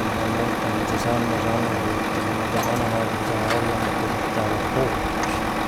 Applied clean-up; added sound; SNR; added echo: none; Truck; -4 dB; none.